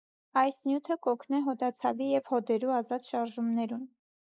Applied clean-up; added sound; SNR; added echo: neural mask model Resemble Enhance denoiser.